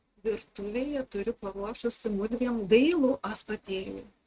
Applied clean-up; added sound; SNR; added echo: neural mask model RNNoise.